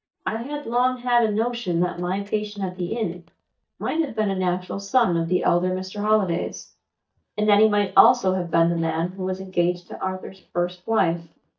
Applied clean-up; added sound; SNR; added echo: neural mask model DeepFilterNet 3.